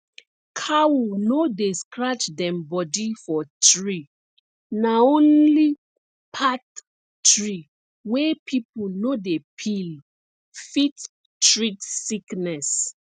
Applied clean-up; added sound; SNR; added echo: none; none; none; none.